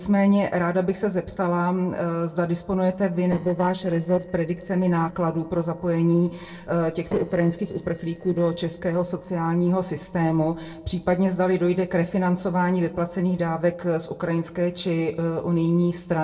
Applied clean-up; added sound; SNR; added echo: neural separator model SepFormer DNS4.